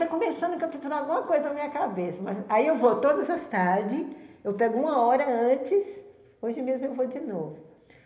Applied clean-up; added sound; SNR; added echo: none; none; none; reverberation time 1.1 s.